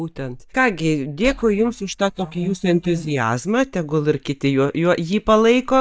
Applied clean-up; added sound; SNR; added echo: neural mask model DeepFilterNet 3.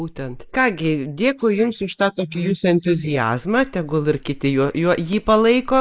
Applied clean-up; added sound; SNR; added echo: neural mask model Resemble Enhance denoiser.